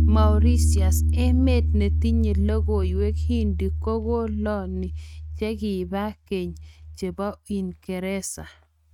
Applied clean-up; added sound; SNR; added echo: neural mask model RNNoise.